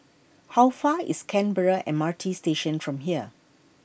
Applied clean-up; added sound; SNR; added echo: none; none; none; none.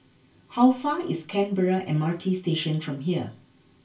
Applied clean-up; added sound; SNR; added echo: none; none; none; reverberation time 0.3 s.